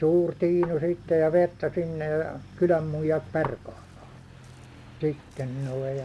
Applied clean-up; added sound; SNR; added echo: none; Truck; 19 dB; none.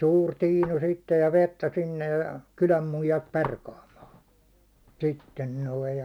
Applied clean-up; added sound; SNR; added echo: none; none; none; none.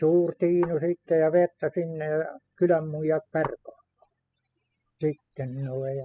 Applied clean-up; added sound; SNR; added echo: classical method spectral subtraction.